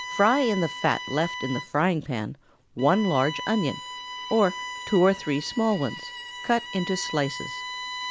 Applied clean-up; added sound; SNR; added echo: none; Bowed string instrument; 10 dB; none.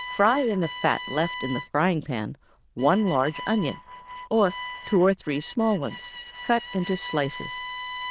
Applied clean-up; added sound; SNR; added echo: neural diffusion model UNIVERSE++.